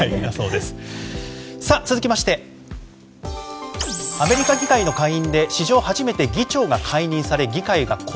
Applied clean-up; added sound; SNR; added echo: none; none; none; none.